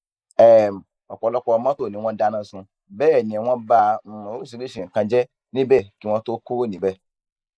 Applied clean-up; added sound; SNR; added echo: neural mask model Resemble Enhance denoiser.